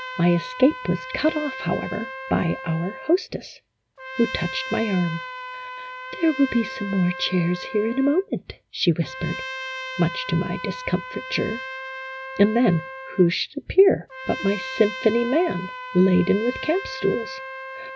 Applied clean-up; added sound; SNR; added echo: none; Trumpet; 11 dB; none.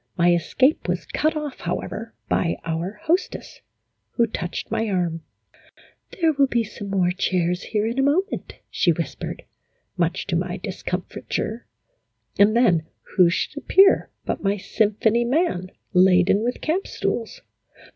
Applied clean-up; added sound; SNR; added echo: none; none; none; none.